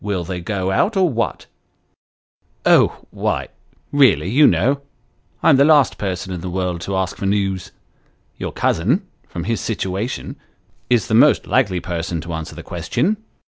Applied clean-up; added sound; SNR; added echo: none; none; none; none.